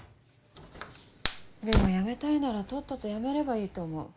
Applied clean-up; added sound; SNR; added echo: none; Fire; 3 dB; none.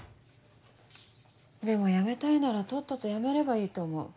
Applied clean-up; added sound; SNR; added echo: none; none; none; none.